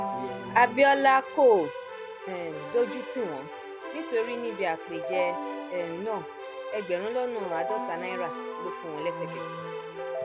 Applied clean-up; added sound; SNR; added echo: none; Keyboard (musical); 7 dB; none.